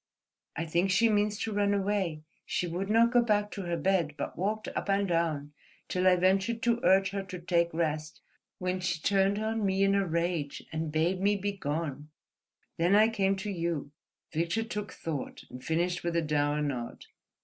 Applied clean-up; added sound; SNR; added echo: none; none; none; none.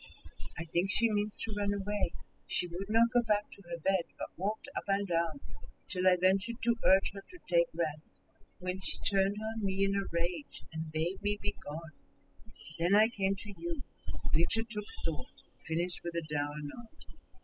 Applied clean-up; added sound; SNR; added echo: classical method spectral subtraction.